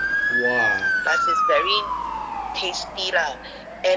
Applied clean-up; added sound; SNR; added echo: none; Motor vehicle (road) / Siren; -2 dB; none.